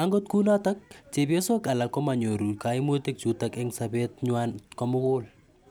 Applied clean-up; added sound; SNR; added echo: none; none; none; none.